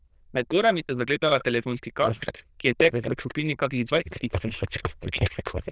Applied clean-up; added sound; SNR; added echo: neural diffusion model UNIVERSE++.